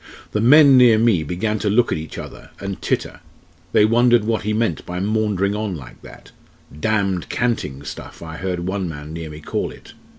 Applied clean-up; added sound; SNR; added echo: none; none; none; none.